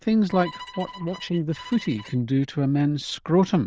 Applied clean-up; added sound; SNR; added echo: neural diffusion model UNIVERSE++.